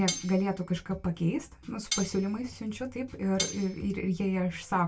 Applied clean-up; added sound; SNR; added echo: none; Cutlery, silverware; 10 dB; reverberation time 0.1 s.